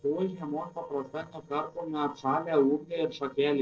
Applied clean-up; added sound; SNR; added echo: neural separator model SepFormer DNS4.